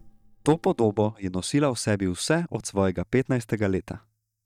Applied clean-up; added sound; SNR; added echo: neural mask model DeepFilterNet 3.